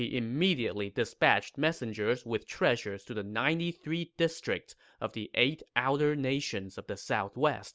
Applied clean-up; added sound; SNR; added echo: none; none; none; none.